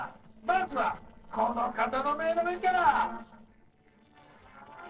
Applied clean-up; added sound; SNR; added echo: neural separator model SepFormer DNS4.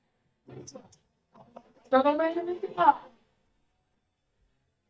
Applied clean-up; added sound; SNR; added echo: neural mask model DeepFilterNet 3.